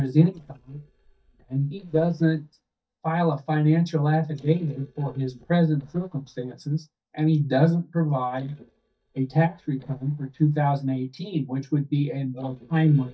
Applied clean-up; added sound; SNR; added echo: neural mask model DeepFilterNet 3.